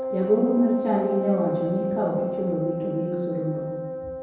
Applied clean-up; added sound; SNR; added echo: none; Wind instrument, woodwind instrument; 4 dB; reverberation time 1.2 s.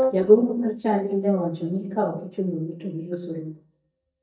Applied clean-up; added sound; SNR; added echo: neural mask model DeepFilterNet 3.